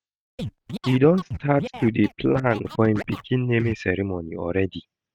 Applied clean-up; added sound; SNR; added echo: neural mask model RNNoise.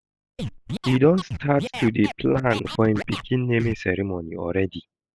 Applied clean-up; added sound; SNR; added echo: neural mask model Resemble Enhance denoiser.